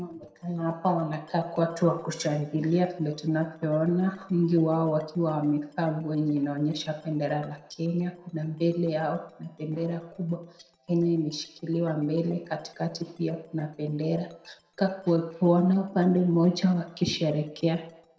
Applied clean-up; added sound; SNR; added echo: neural separator model SepFormer DNS4.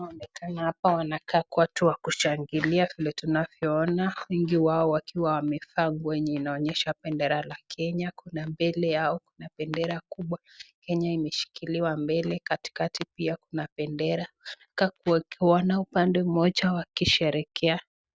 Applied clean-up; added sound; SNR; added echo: none; none; none; none.